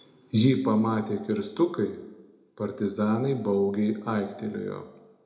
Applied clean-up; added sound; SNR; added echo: none; none; none; reverberation time 0.6 s.